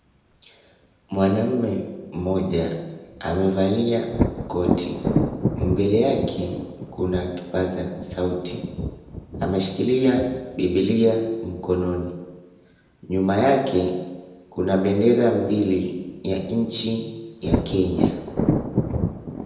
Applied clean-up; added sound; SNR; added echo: none; Thunder; 6 dB; reverberation time 0.9 s.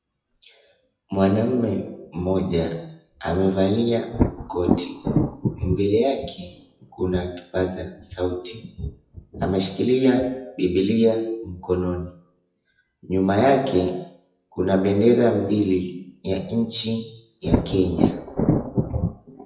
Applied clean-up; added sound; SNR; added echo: classical method WPE with log-MMSE.